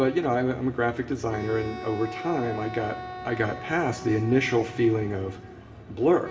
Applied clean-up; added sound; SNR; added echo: none; Wind instrument, woodwind instrument; 14 dB; reverberation time 1.6 s.